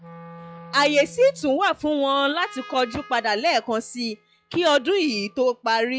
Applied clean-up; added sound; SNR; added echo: classical method log-MMSE.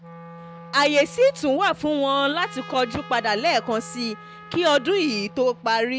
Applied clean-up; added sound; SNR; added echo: none; Wind instrument, woodwind instrument + Trumpet; 18 dB; none.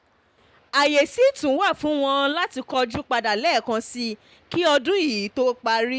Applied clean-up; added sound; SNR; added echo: none; none; none; none.